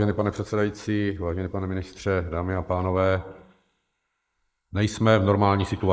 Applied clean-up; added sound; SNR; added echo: neural mask model Resemble Enhance denoiser.